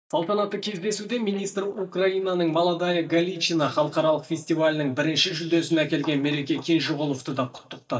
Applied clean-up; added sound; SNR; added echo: neural mask model DeepFilterNet 3.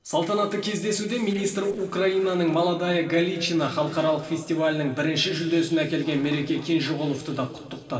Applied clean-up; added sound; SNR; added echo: neural separator model SepFormer DNS4.